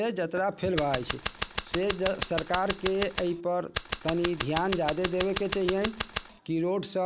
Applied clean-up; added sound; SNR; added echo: none; Scissors; 6 dB; none.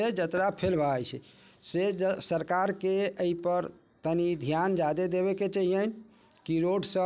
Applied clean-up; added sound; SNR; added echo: none; none; none; none.